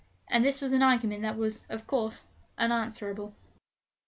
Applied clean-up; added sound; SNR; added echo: none; none; none; none.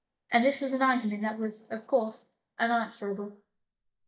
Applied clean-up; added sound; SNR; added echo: neural mask model DeepFilterNet 3.